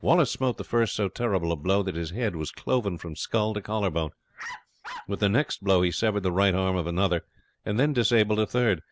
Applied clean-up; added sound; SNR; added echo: none; Bark; 15 dB; none.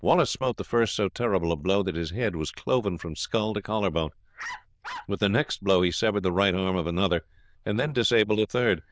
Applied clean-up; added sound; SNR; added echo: neural diffusion model UNIVERSE++.